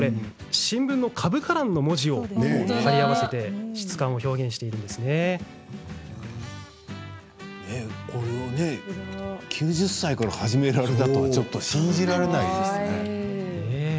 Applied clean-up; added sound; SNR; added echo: none; none; none; none.